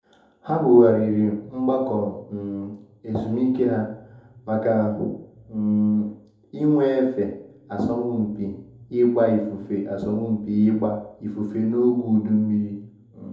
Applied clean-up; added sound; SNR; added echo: none; none; none; reverberation time 2.6 s.